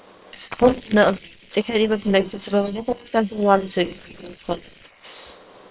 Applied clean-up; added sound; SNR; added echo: neural separator model SepFormer WHAM!.